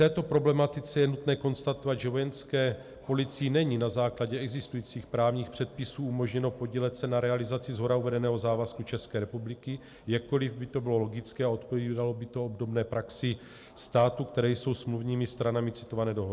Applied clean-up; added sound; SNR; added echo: none; none; none; none.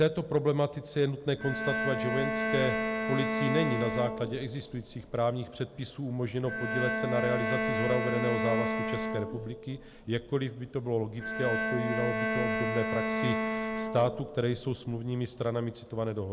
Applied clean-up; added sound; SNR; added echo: none; Bowed string instrument; 1 dB; none.